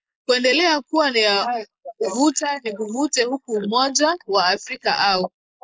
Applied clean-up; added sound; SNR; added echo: neural mask model Resemble Enhance denoiser.